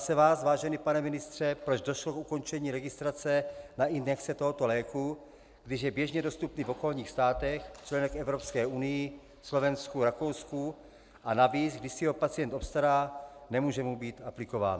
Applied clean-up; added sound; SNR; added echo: none; none; none; none.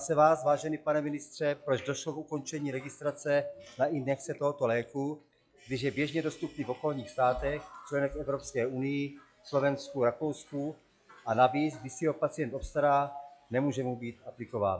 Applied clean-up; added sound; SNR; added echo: classical method log-MMSE.